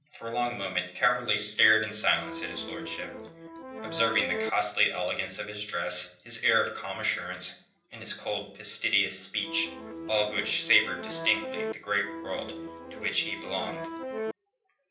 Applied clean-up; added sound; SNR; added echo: none; Accordion; 7 dB; reverberation time 0.6 s.